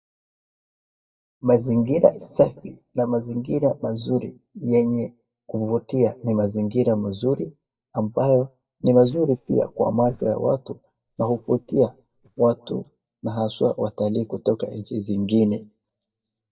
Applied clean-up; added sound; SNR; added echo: neural mask model DeepFilterNet 3.